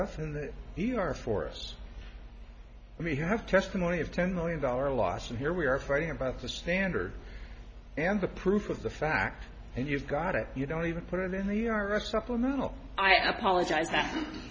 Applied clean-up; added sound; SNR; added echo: none; none; none; none.